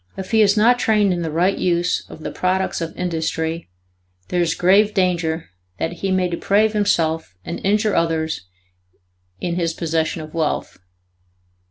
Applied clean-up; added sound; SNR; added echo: none; none; none; none.